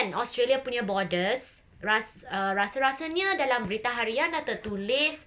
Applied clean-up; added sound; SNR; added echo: none; none; none; none.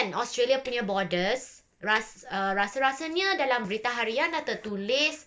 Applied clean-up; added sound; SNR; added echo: neural separator model SepFormer DNS4.